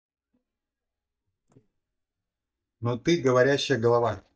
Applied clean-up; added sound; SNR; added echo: neural mask model DeepFilterNet 3.